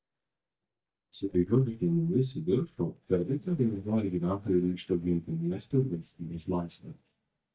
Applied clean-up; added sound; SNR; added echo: neural mask model DeepFilterNet 3.